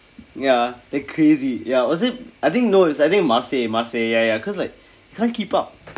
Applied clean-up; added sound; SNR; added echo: none; none; none; none.